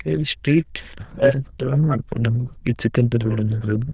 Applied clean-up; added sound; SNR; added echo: neural diffusion model UNIVERSE++.